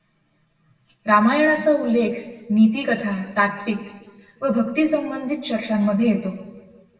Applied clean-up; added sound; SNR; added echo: none; none; none; reverberation time 1.3 s.